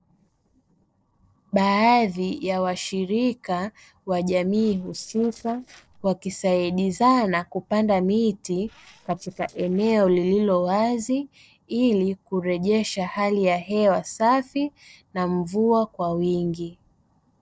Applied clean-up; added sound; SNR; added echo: neural separator model SepFormer DNS4.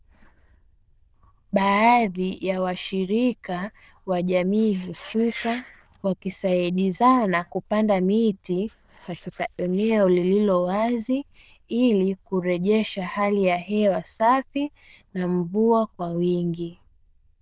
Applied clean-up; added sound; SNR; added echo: neural diffusion model UNIVERSE++.